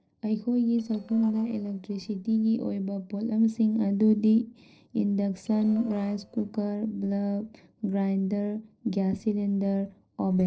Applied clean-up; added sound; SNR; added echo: neural separator model SepFormer DNS4.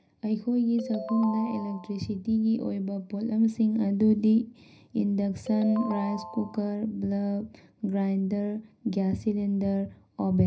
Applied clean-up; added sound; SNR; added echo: none; Ringtone; 12 dB; reverberation time 0.4 s.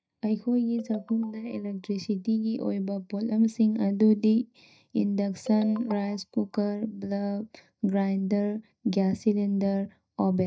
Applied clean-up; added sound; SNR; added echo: neural mask model DeepFilterNet 3.